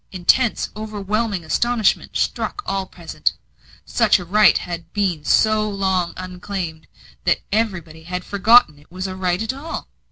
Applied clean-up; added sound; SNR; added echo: none; none; none; none.